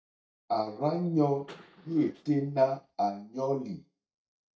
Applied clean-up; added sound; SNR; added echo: neural mask model DeepFilterNet 3.